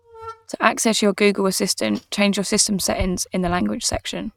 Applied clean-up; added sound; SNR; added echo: neural mask model RNNoise.